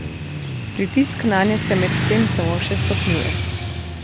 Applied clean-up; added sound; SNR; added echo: none; Motorcycle / Traffic noise, roadway noise; 0 dB; none.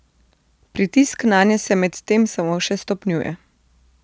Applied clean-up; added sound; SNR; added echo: none; none; none; none.